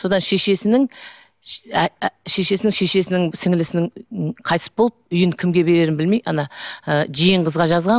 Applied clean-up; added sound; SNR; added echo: none; none; none; none.